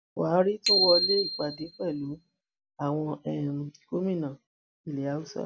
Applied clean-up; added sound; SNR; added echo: none; Bicycle bell; 0 dB; none.